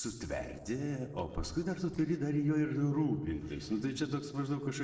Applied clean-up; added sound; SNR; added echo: neural separator model SepFormer DNS4.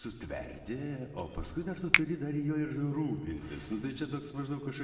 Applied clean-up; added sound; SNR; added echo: none; Finger snapping; 0 dB; reverberation time 1.7 s.